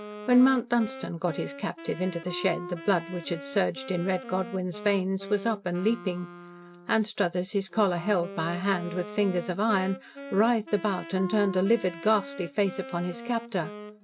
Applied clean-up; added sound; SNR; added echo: none; Wind instrument, woodwind instrument; 13 dB; none.